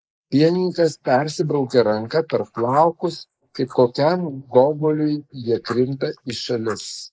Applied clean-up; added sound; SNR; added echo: neural mask model Resemble Enhance denoiser.